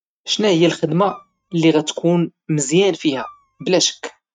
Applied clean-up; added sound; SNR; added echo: neural mask model RNNoise.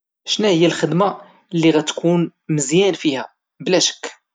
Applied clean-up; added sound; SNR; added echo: none; none; none; none.